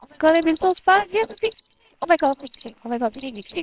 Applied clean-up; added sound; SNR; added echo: neural separator model SepFormer WHAMR!.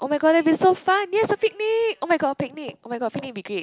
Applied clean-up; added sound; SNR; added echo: none; none; none; none.